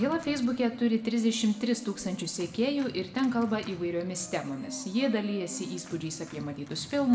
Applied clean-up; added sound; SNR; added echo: none; Organ; 17 dB; reverberation time 0.7 s.